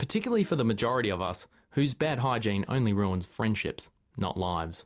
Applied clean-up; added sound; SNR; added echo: none; none; none; none.